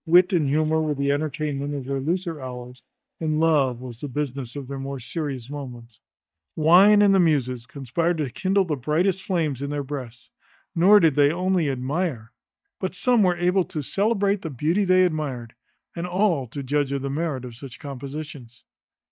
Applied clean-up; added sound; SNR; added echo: neural mask model DeepFilterNet 3.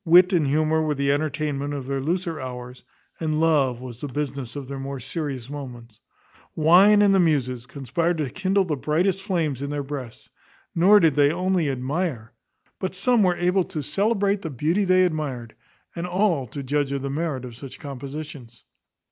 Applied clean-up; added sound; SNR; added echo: none; none; none; none.